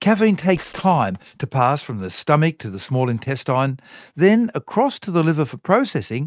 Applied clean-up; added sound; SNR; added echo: neural mask model RNNoise.